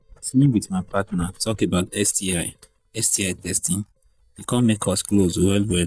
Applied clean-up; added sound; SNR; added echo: neural mask model DeepFilterNet 3.